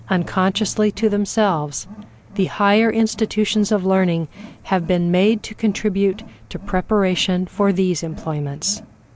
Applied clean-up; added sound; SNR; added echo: none; Wild animals; 20 dB; none.